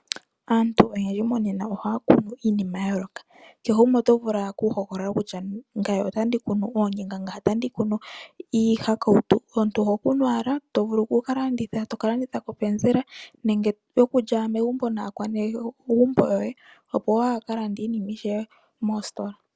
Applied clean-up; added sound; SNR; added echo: none; none; none; none.